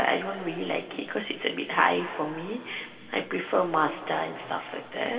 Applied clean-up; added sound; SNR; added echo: none; none; none; reverberation time 2.4 s.